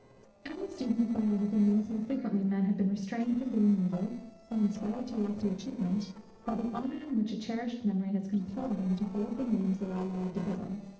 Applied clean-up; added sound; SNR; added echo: neural separator model SepFormer DNS4.